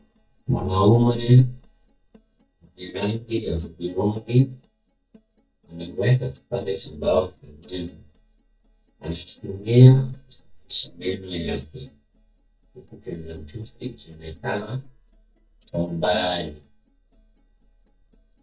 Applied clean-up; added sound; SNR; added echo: neural mask model DeepFilterNet 3.